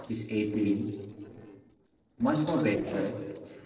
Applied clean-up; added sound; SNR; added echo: neural separator model SepFormer DNS4.